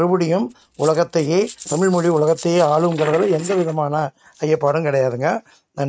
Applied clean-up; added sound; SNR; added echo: neural mask model RNNoise.